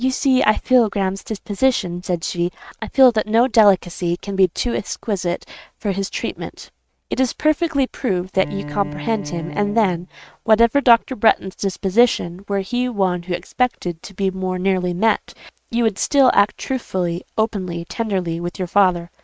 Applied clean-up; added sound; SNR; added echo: neural mask model RNNoise.